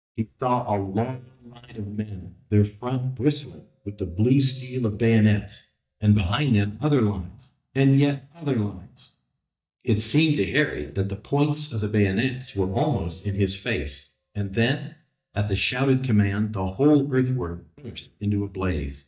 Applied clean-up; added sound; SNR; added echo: neural mask model DeepFilterNet 3.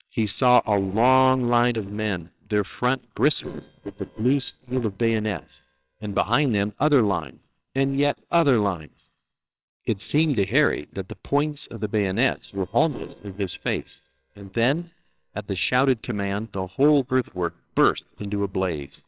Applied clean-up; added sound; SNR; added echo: neural separator model SepFormer WHAMR!.